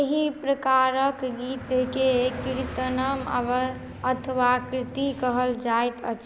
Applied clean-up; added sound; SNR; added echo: none; Bus / Engine + Car passing by; 15 dB; none.